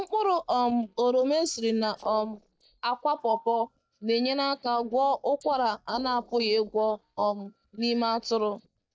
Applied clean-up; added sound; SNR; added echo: neural mask model DeepFilterNet 3.